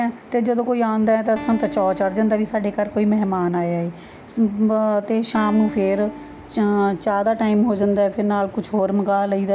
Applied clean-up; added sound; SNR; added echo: none; Acoustic guitar; 18 dB; none.